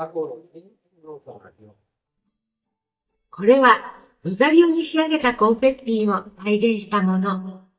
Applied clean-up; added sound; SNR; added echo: neural mask model DeepFilterNet 3.